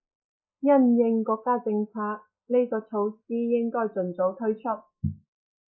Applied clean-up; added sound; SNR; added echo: neural mask model Resemble Enhance denoiser.